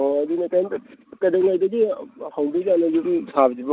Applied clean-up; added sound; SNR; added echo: none; none; none; none.